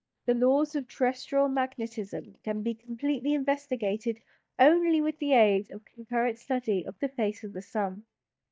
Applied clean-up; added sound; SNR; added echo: neural mask model DeepFilterNet 3.